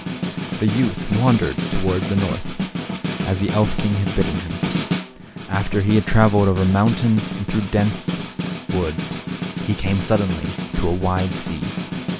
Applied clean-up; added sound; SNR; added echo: none; Snare drum; 5 dB; none.